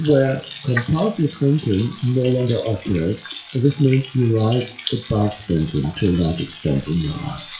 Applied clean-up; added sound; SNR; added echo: classical method WPE with log-MMSE.